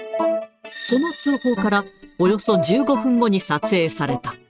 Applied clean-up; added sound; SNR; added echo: neural mask model RNNoise.